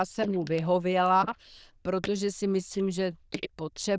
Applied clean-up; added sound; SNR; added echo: neural diffusion model UNIVERSE++.